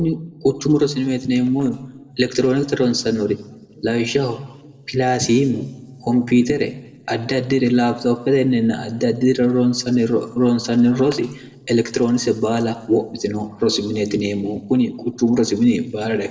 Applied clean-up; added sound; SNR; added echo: neural separator model SepFormer DNS4.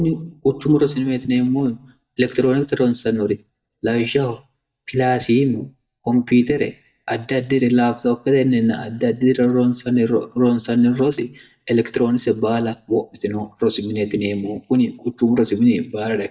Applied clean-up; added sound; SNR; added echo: neural mask model DeepFilterNet 3.